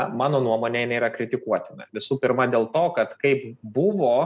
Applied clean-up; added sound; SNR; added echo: none; none; none; none.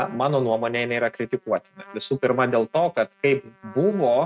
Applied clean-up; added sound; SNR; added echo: neural mask model RNNoise.